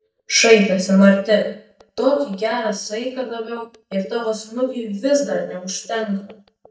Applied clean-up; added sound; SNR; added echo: neural mask model DeepFilterNet 3.